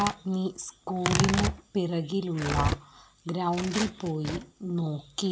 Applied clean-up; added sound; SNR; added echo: none; Tearing; 3 dB; none.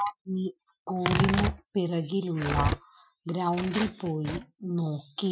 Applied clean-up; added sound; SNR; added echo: classical method Wiener filter.